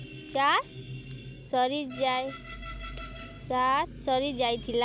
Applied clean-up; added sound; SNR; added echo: none; none; none; none.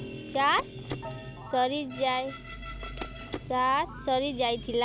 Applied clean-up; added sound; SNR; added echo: none; Telephone + Piano; 14 dB; none.